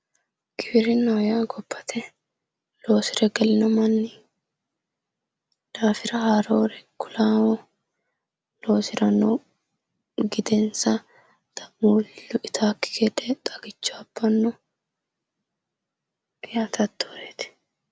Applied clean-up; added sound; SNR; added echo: none; none; none; none.